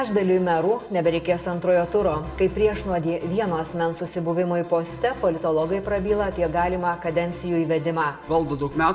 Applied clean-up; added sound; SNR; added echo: none; none; none; reverberation time 0.5 s.